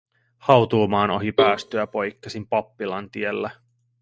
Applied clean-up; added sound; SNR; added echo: neural mask model DeepFilterNet 3.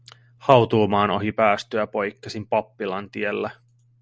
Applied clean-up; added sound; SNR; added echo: none; none; none; none.